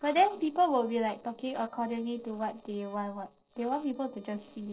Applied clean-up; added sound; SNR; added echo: neural separator model SepFormer DNS4.